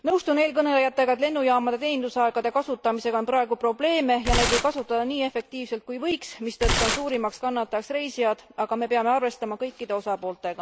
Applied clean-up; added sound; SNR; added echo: none; Tearing; 2 dB; none.